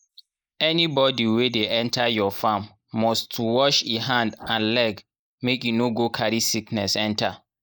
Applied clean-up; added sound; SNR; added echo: neural mask model Resemble Enhance denoiser.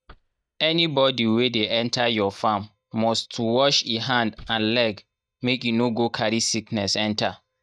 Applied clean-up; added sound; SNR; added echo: neural mask model DeepFilterNet 3.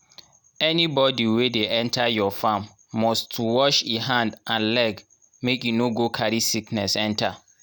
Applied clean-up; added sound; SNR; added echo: none; none; none; none.